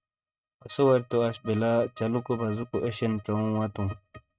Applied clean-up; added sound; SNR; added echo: neural mask model RNNoise.